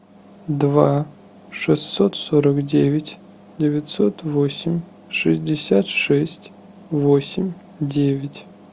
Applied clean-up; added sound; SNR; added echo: none; none; none; none.